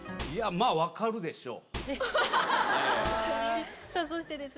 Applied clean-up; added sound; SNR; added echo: none; Microwave oven; 11 dB; none.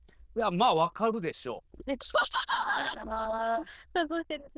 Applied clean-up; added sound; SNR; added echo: neural diffusion model UNIVERSE++.